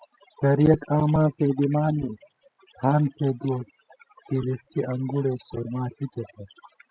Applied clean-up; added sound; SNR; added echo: classical method spectral subtraction.